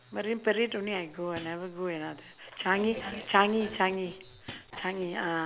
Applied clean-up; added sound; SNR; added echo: none; Hi-hat; 16 dB; none.